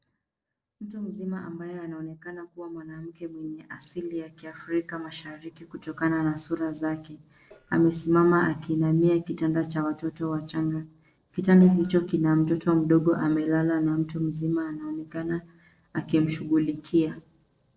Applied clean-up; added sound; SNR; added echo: neural separator model SepFormer DNS4.